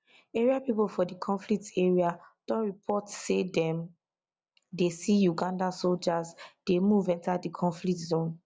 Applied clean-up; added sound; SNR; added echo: none; none; none; none.